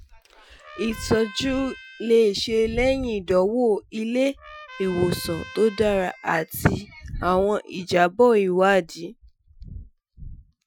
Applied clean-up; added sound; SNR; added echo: classical method Wiener filter.